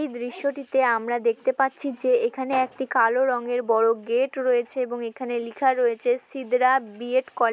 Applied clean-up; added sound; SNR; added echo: none; none; none; none.